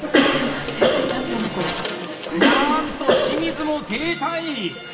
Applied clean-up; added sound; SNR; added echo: none; Cough; -3 dB; reverberation time 0.9 s.